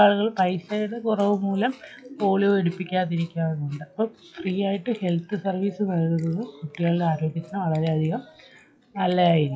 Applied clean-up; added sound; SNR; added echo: classical method WPE with log-MMSE.